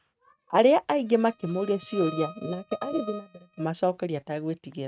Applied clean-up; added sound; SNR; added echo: neural mask model RNNoise.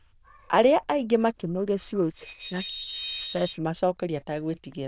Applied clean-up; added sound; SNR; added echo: neural diffusion model UNIVERSE++.